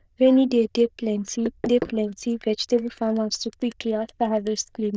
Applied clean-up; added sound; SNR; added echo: neural diffusion model UNIVERSE++.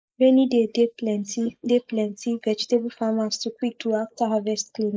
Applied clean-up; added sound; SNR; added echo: neural mask model Resemble Enhance denoiser.